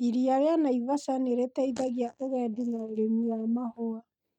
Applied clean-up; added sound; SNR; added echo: neural mask model DeepFilterNet 3.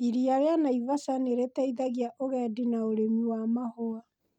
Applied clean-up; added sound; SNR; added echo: none; none; none; none.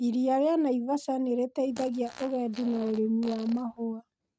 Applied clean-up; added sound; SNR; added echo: neural mask model RNNoise.